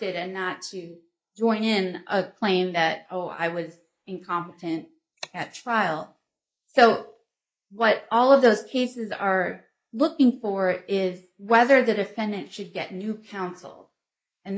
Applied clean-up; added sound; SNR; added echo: neural mask model Resemble Enhance denoiser.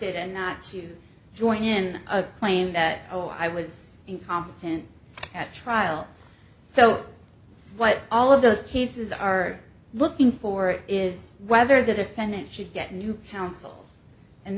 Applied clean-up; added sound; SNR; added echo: none; none; none; none.